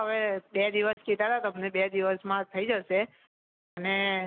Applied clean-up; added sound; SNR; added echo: none; none; none; none.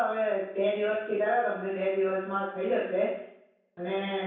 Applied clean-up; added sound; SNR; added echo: none; none; none; reverberation time 0.7 s.